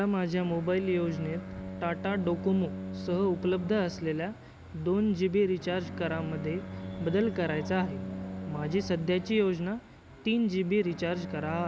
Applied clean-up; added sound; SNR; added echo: none; Bowed string instrument; 10 dB; none.